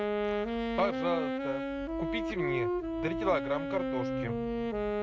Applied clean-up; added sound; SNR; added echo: none; Wind instrument, woodwind instrument; -3 dB; none.